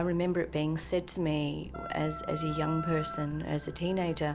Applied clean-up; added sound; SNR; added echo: none; Wind instrument, woodwind instrument; 9 dB; none.